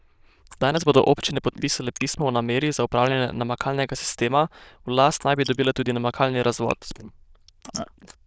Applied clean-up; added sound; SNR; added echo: neural diffusion model UNIVERSE++.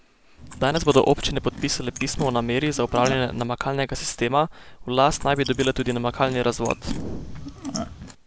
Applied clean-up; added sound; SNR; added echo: none; Chewing, mastication; 12 dB; none.